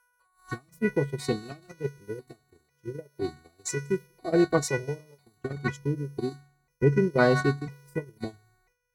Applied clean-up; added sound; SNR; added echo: neural mask model RNNoise.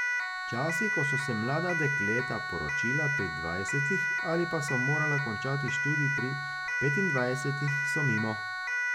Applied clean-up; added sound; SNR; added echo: none; Siren; -2 dB; none.